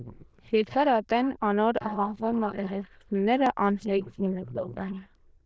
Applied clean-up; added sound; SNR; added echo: neural diffusion model UNIVERSE++.